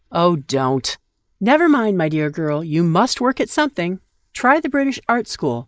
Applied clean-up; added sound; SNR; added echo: neural mask model Resemble Enhance denoiser.